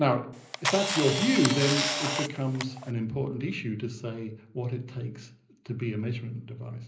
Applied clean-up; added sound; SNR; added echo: none; Camera; 1 dB; reverberation time 0.5 s.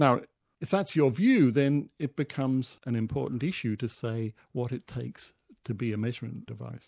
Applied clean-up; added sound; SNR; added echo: none; none; none; none.